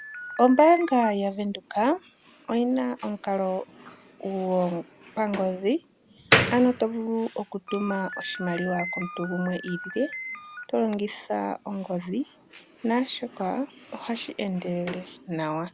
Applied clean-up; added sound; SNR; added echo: none; Slam; 9 dB; none.